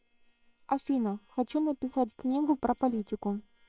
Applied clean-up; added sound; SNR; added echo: neural separator model SepFormer WHAM!.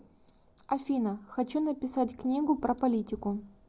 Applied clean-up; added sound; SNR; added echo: none; none; none; none.